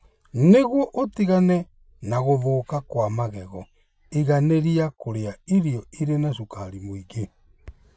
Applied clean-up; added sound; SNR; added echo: none; none; none; none.